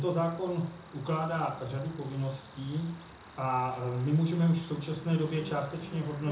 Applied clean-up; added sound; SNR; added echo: none; Cricket; 14 dB; reverberation time 0.6 s.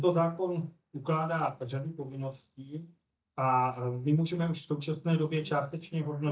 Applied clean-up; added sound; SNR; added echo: neural mask model DeepFilterNet 3.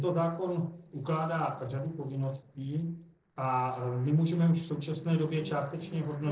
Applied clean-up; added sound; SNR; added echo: neural separator model SepFormer DNS4.